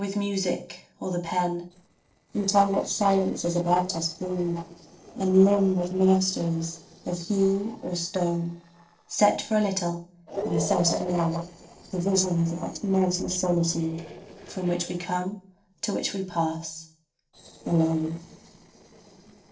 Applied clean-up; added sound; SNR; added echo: neural separator model SepFormer DNS4.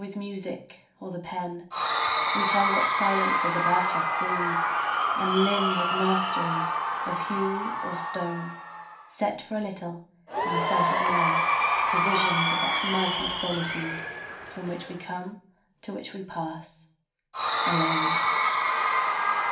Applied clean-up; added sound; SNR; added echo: none; Crowd / Cheering; -5 dB; reverberation time 0.4 s.